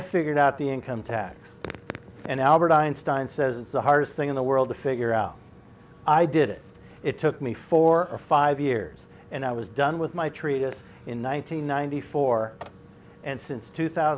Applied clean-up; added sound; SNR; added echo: none; none; none; none.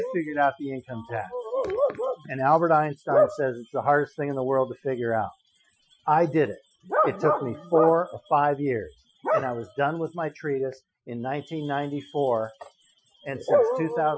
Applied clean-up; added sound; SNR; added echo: classical method Wiener filter.